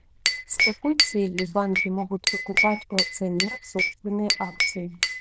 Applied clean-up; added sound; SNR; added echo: neural diffusion model UNIVERSE++.